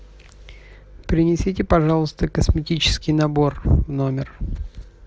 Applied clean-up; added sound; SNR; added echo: none; none; none; none.